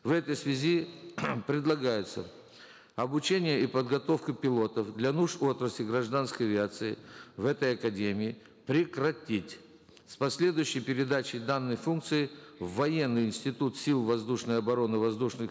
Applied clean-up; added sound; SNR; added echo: none; none; none; none.